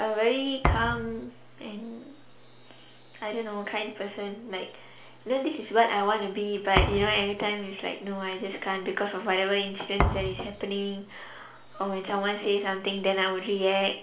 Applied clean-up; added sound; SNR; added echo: none; Thump, thud; 1 dB; reverberation time 0.4 s.